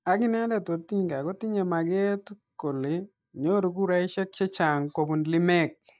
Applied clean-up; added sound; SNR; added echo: neural mask model DeepFilterNet 3.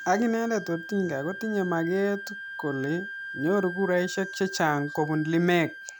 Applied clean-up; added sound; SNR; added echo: none; Wind instrument, woodwind instrument; 11 dB; none.